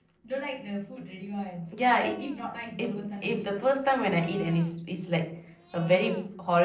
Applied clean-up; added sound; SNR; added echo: neural separator model SepFormer DNS4.